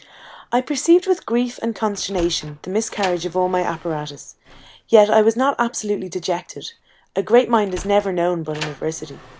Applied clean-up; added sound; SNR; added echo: none; Sliding door; 20 dB; none.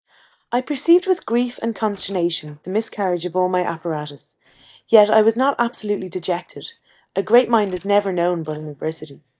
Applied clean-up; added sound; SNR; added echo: neural mask model DeepFilterNet 3.